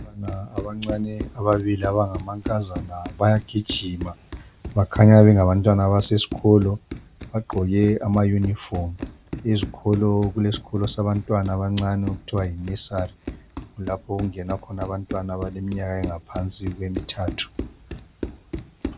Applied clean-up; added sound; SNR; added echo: none; Run; 13 dB; none.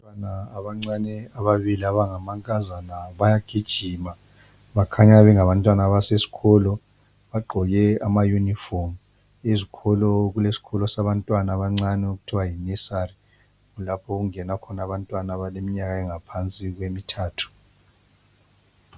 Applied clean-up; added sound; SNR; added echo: none; none; none; none.